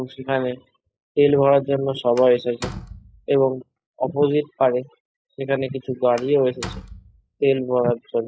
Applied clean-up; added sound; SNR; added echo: classical method log-MMSE.